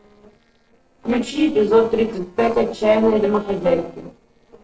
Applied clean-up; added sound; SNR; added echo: neural separator model SepFormer DNS4.